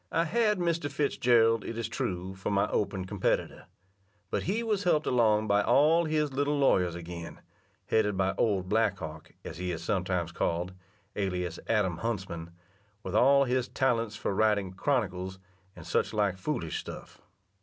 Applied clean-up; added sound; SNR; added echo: none; none; none; none.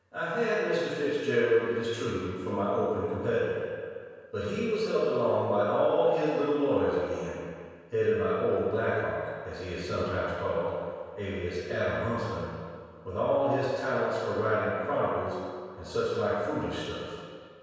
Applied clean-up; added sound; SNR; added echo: none; none; none; reverberation time 1.9 s.